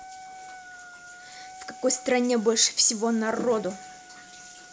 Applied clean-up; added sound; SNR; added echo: none; Wind instrument, woodwind instrument; 18 dB; none.